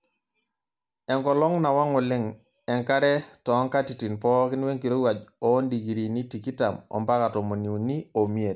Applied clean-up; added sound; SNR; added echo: none; none; none; none.